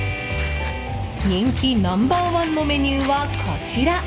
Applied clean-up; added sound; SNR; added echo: none; Walk, footsteps; 17 dB; reverberation time 1.6 s.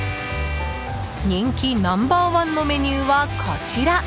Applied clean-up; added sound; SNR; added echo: none; none; none; none.